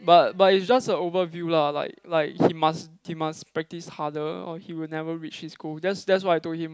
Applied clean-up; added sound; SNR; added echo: none; none; none; none.